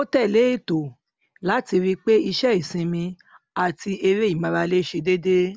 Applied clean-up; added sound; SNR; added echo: none; none; none; none.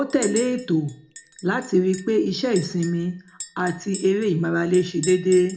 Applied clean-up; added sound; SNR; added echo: none; Chink, clink; 14 dB; reverberation time 0.3 s.